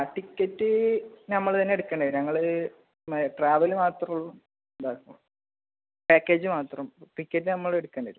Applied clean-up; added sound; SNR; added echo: none; none; none; none.